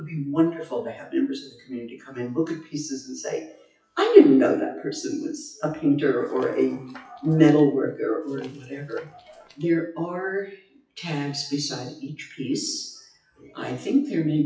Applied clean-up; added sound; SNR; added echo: classical method WPE with log-MMSE.